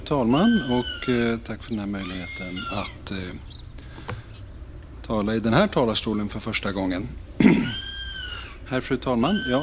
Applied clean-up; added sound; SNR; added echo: none; Bird; 11 dB; none.